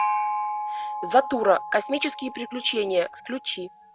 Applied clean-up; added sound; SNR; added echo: none; Gong; 6 dB; none.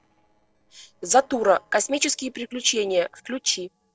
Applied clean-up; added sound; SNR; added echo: neural separator model SepFormer DNS4.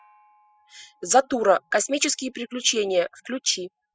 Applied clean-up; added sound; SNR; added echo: classical method spectral subtraction.